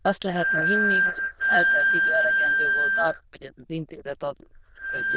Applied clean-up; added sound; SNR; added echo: neural diffusion model UNIVERSE++.